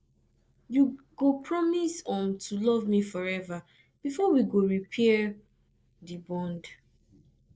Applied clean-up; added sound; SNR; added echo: neural mask model Resemble Enhance denoiser.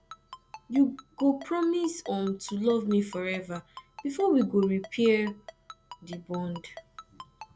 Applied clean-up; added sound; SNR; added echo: none; Ringtone; 19 dB; none.